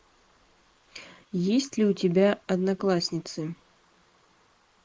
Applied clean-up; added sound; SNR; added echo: neural mask model Resemble Enhance denoiser.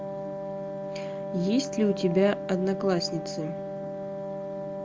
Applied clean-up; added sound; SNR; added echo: none; Wind instrument, woodwind instrument; 5 dB; none.